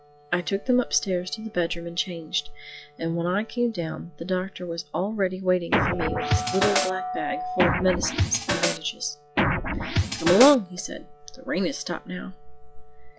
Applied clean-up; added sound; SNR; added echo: classical method log-MMSE.